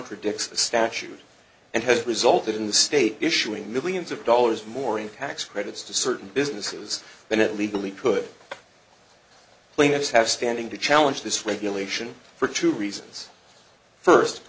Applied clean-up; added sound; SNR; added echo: none; none; none; none.